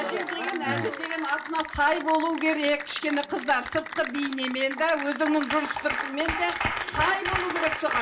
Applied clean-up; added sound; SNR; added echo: none; Applause / Cheering; 10 dB; reverberation time 0.2 s.